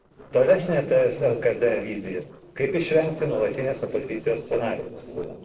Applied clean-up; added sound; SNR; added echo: neural separator model SepFormer DNS4.